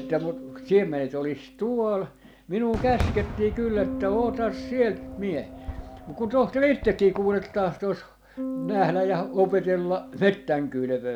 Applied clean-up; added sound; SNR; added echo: none; Bass guitar + Fireworks; 10 dB; none.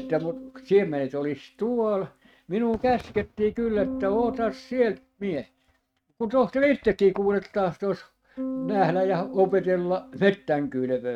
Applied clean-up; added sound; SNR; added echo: neural mask model RNNoise.